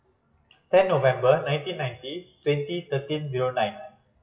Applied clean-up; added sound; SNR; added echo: classical method WPE with log-MMSE.